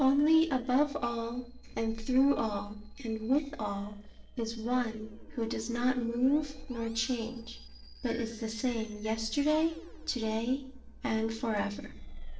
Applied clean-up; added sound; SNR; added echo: neural separator model SepFormer DNS4.